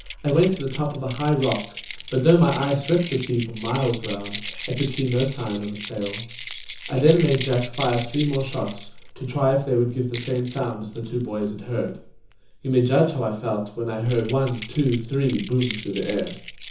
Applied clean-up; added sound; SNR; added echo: none; Keys jangling; 13 dB; reverberation time 0.6 s.